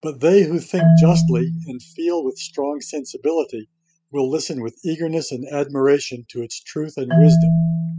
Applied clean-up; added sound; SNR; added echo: classical method spectral subtraction.